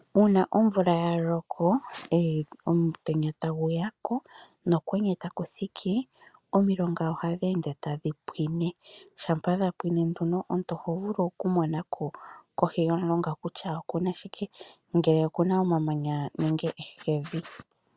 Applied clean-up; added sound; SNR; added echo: none; none; none; none.